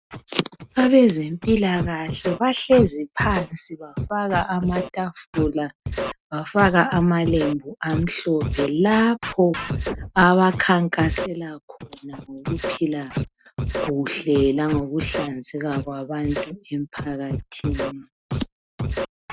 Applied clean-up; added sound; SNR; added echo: neural mask model RNNoise.